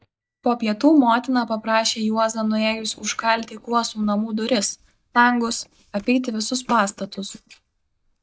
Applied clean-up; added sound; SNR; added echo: neural mask model DeepFilterNet 3.